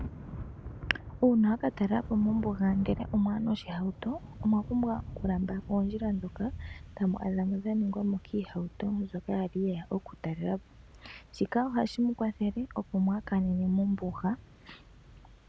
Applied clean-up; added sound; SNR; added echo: none; Thunder / Rain; 14 dB; none.